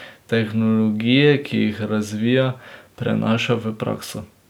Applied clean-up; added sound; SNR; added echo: none; none; none; none.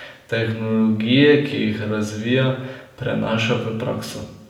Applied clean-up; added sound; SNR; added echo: none; none; none; reverberation time 0.8 s.